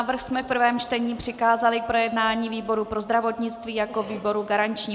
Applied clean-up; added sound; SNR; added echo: none; none; none; none.